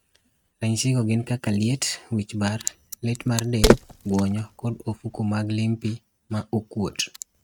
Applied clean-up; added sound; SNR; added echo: neural mask model RNNoise.